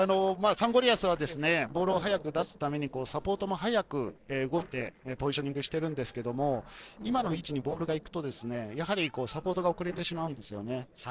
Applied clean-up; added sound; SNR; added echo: neural separator model SepFormer DNS4.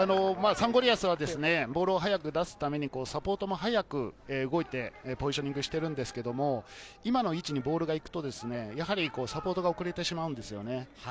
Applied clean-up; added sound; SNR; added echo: none; none; none; none.